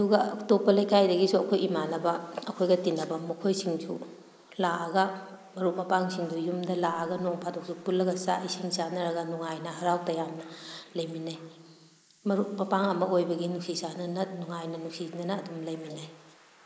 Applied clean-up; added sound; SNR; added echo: neural mask model Resemble Enhance denoiser.